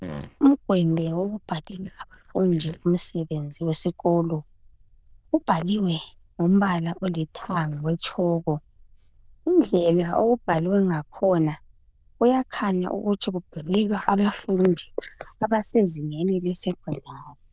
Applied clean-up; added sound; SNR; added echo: neural diffusion model UNIVERSE++.